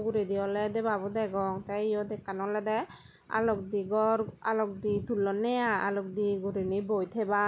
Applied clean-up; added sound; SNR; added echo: none; none; none; none.